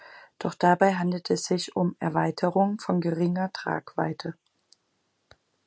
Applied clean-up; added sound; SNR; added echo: none; none; none; none.